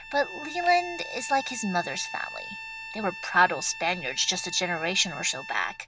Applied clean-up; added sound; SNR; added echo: none; Bowed string instrument; 11 dB; none.